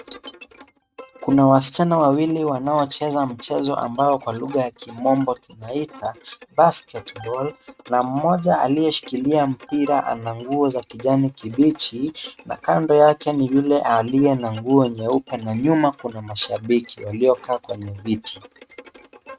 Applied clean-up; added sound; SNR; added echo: neural mask model RNNoise.